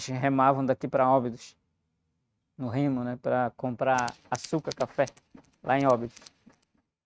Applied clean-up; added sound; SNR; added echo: neural mask model RNNoise.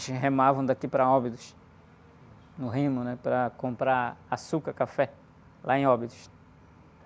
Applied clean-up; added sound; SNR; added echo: none; none; none; none.